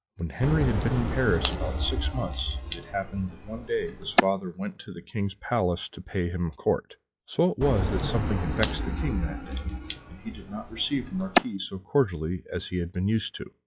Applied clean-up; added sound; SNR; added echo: classical method log-MMSE.